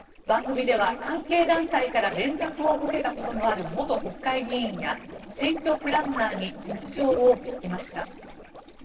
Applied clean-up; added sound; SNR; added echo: neural separator model SepFormer DNS4.